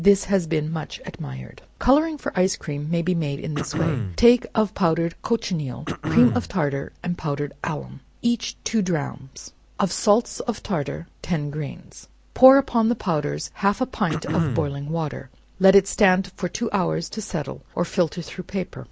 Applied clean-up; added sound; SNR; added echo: none; Cough; 7 dB; none.